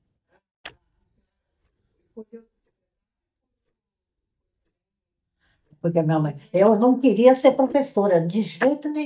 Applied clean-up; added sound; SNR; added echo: neural mask model DeepFilterNet 3.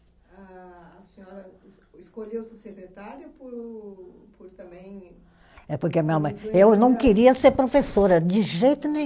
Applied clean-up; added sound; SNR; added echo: none; none; none; none.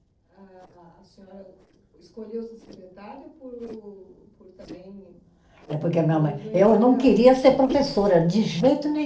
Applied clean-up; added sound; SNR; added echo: neural separator model SepFormer DNS4.